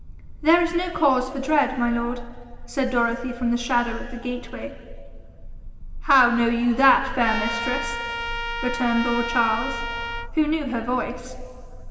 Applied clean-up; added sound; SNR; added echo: none; Trumpet; 6 dB; reverberation time 2.0 s.